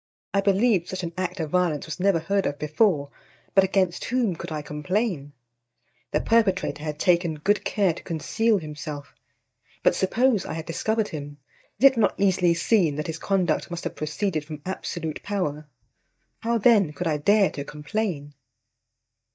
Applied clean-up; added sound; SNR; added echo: neural mask model DeepFilterNet 3.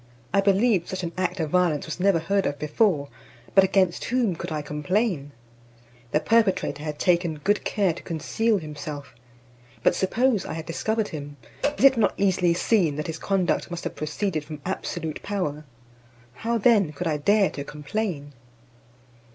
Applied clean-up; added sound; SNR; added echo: none; none; none; none.